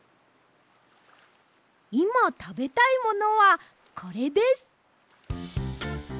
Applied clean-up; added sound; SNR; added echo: none; none; none; none.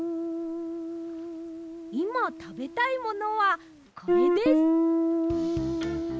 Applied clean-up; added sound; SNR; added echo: none; Guitar; -4 dB; none.